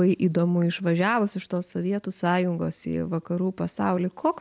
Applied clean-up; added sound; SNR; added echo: none; none; none; none.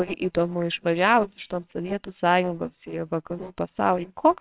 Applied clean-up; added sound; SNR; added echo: neural separator model SepFormer WHAMR!.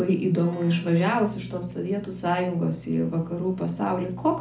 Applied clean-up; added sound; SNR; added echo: none; Keyboard (musical); 17 dB; reverberation time 0.4 s.